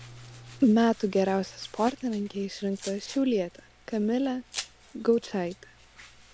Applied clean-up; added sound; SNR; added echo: none; Domestic sounds, home sounds; 19 dB; none.